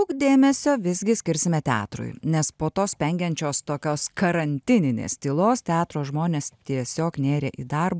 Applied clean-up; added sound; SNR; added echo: none; none; none; none.